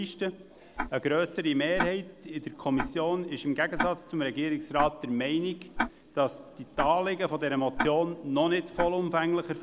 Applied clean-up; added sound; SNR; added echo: none; Tick-tock; 9 dB; none.